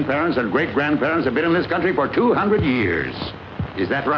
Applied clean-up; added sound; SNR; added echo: none; none; none; none.